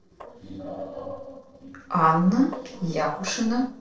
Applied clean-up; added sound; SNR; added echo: neural separator model SepFormer DNS4.